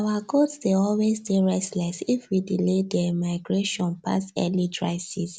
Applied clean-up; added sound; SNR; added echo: none; none; none; none.